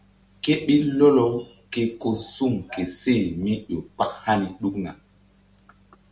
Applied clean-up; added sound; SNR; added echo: none; none; none; none.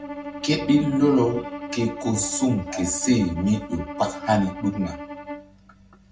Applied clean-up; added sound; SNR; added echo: none; Bowed string instrument; 11 dB; reverberation time 0.4 s.